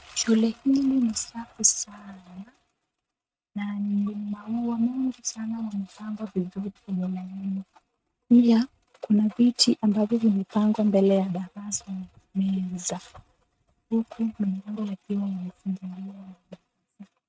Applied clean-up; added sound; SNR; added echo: neural mask model RNNoise.